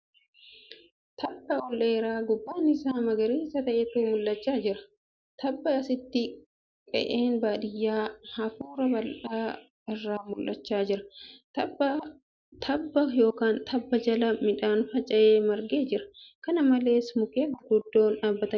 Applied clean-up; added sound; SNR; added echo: none; none; none; none.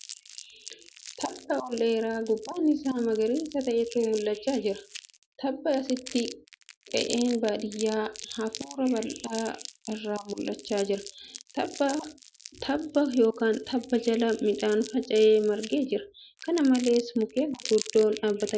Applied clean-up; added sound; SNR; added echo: none; Crumpling, crinkling; 17 dB; none.